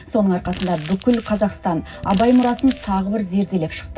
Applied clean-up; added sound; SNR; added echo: none; Crumpling, crinkling; 16 dB; reverberation time 0.4 s.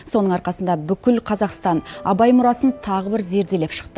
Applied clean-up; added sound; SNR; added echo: none; none; none; none.